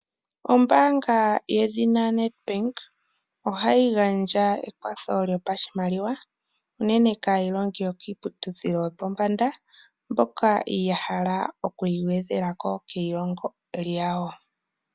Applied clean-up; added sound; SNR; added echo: none; none; none; none.